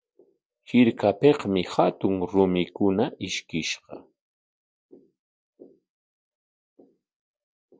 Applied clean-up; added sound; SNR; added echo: none; none; none; none.